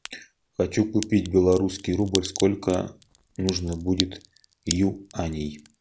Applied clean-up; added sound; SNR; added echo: none; Crack; 13 dB; none.